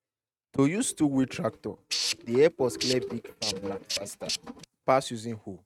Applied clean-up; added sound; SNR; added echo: neural mask model RNNoise.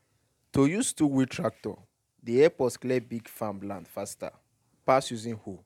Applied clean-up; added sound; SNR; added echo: none; none; none; none.